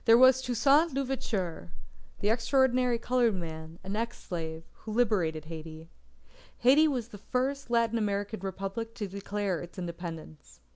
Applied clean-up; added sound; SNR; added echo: none; none; none; none.